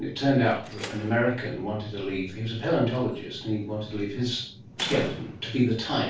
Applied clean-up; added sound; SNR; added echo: none; Slam; 16 dB; reverberation time 0.3 s.